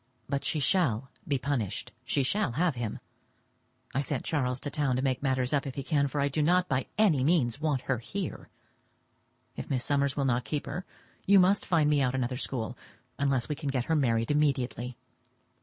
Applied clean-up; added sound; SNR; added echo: none; none; none; none.